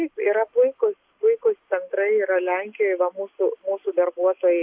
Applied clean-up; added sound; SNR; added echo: none; none; none; none.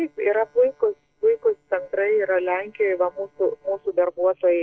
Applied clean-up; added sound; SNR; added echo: neural separator model SepFormer DNS4.